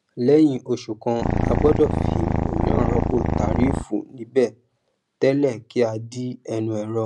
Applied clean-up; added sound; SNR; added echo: none; Purr; -1 dB; none.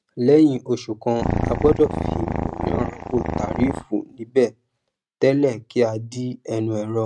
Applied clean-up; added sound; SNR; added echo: neural mask model RNNoise.